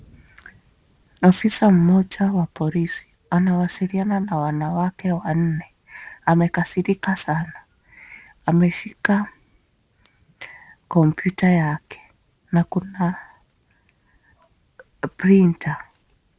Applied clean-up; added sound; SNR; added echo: none; none; none; none.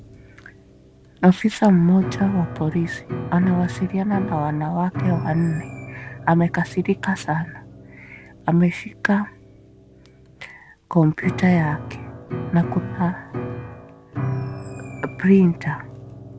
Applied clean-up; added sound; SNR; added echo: none; Piano; 11 dB; none.